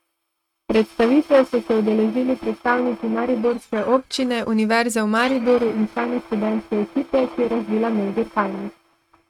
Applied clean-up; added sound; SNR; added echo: neural mask model RNNoise.